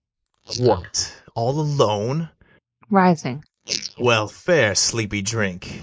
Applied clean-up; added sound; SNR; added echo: neural mask model Resemble Enhance denoiser.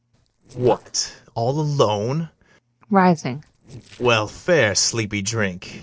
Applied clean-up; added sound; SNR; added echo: neural separator model SepFormer DNS4.